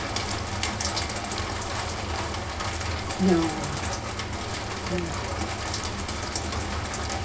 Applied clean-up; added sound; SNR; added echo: none; Rain; -1 dB; reverberation time 0.4 s.